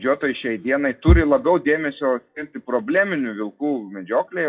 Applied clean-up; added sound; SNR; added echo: classical method WPE with log-MMSE.